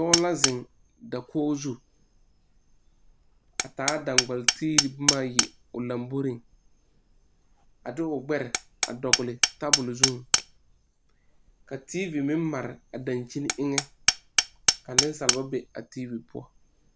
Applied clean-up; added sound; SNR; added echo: none; Hammer; -2 dB; none.